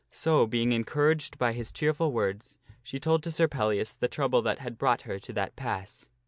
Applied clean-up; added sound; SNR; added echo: none; none; none; none.